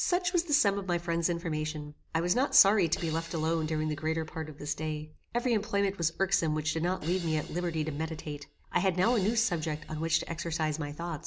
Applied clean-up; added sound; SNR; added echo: none; Crash cymbal; 18 dB; none.